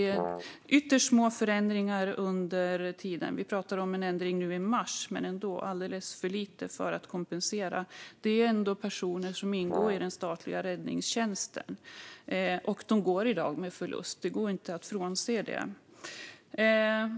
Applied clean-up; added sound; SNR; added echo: none; Brass instrument; 5 dB; none.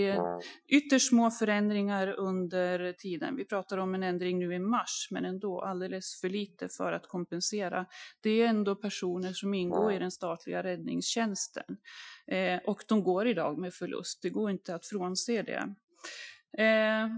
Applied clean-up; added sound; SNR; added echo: classical method Wiener filter.